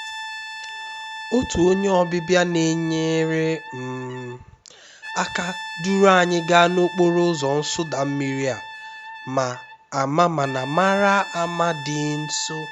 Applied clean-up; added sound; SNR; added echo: none; Brass instrument; 13 dB; none.